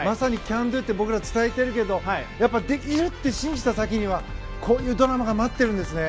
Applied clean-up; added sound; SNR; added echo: none; Fireworks; 15 dB; none.